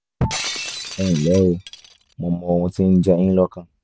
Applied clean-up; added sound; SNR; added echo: none; Shatter; 11 dB; none.